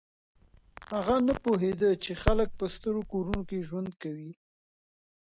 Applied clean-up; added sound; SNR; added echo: none; Crackle; 5 dB; none.